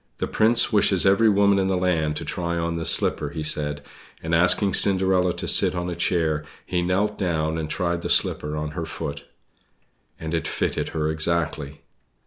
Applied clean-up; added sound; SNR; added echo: none; none; none; none.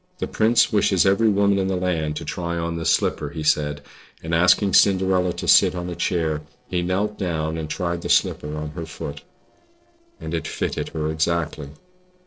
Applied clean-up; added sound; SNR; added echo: neural separator model SepFormer DNS4.